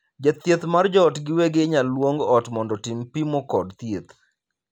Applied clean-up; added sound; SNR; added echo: none; none; none; none.